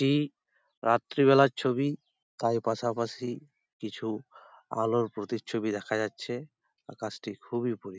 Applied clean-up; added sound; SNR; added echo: none; none; none; none.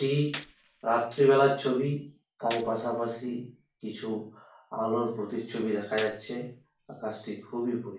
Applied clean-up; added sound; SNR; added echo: none; Gunshot, gunfire; 17 dB; reverberation time 0.4 s.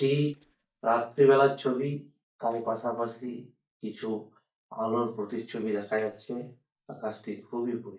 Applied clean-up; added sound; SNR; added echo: neural mask model DeepFilterNet 3.